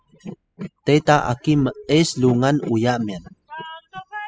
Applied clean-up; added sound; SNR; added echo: classical method spectral subtraction.